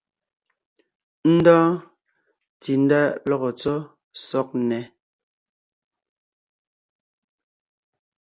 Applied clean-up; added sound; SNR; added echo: none; none; none; none.